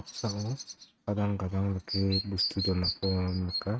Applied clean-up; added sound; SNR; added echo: neural mask model RNNoise.